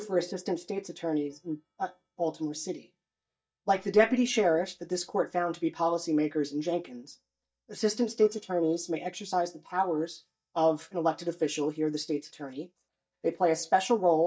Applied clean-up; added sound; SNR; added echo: neural mask model DeepFilterNet 3.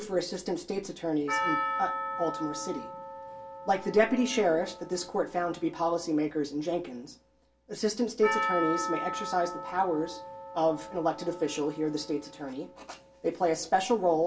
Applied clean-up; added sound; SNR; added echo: none; Percussion; 8 dB; reverberation time 0.2 s.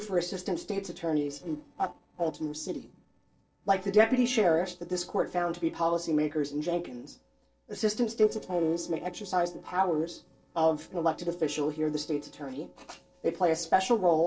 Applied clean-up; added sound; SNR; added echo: neural separator model SepFormer DNS4.